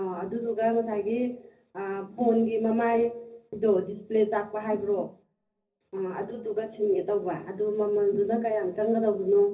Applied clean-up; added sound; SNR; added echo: none; none; none; reverberation time 0.4 s.